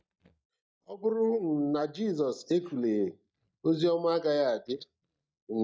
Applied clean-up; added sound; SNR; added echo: neural mask model DeepFilterNet 3.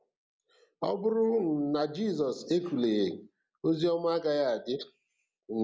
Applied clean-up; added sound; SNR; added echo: none; none; none; none.